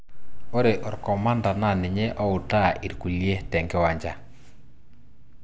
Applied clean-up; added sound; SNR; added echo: none; none; none; none.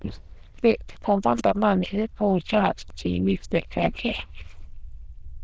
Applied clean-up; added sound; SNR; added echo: neural diffusion model UNIVERSE++.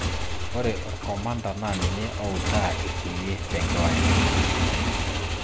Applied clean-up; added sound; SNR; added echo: none; Motorcycle / Engine; -5 dB; none.